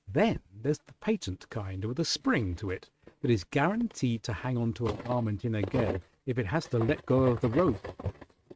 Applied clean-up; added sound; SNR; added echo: neural mask model RNNoise.